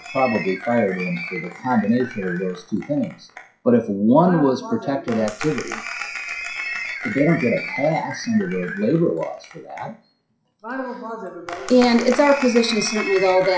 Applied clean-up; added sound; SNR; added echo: classical method WPE with log-MMSE.